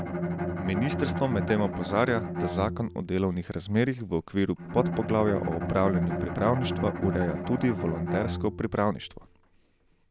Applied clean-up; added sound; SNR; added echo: none; Bowed string instrument; 5 dB; none.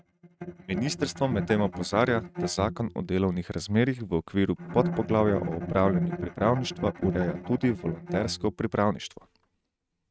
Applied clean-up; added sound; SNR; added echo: neural mask model RNNoise.